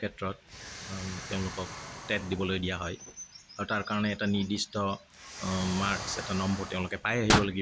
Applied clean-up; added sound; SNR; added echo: none; Explosion; 5 dB; none.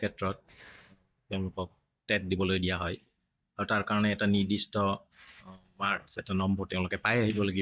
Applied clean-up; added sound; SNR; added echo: neural mask model DeepFilterNet 3.